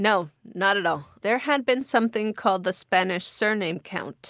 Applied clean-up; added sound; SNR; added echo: none; none; none; none.